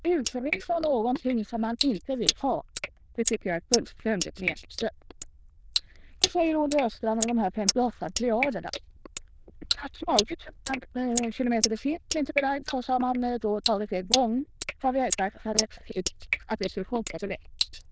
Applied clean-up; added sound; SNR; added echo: neural diffusion model UNIVERSE++.